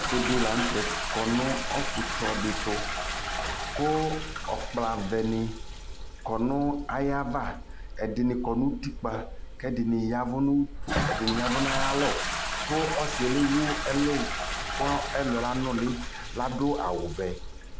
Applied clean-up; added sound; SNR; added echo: none; Toilet flush; 3 dB; none.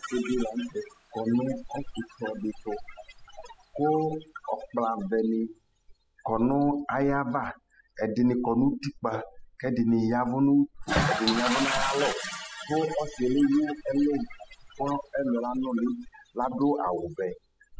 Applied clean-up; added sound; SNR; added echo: classical method spectral subtraction.